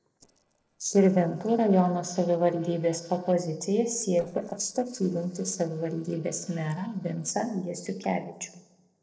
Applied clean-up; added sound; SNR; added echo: neural separator model SepFormer DNS4.